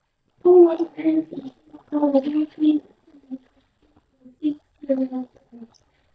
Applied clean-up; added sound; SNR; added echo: neural mask model DeepFilterNet 3.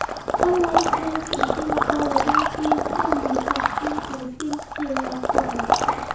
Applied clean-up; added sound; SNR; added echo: none; Water / Liquid; -4 dB; reverberation time 0.6 s.